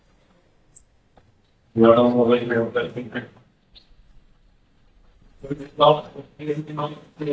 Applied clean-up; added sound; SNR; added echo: neural mask model DeepFilterNet 3.